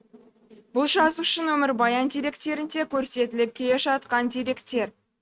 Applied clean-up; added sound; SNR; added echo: neural mask model RNNoise.